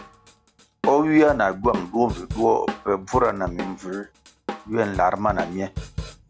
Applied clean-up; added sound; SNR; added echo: none; Drum kit; 11 dB; none.